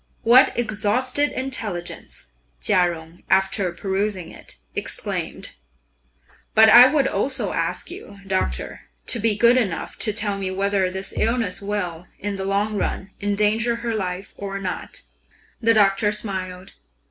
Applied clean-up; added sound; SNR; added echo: none; Bass drum; 4 dB; none.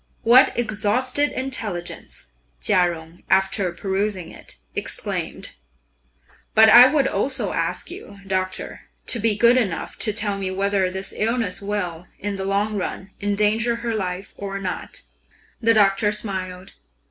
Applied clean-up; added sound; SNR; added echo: none; none; none; none.